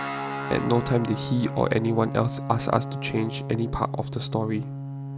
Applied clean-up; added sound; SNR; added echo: none; Guitar; 6 dB; none.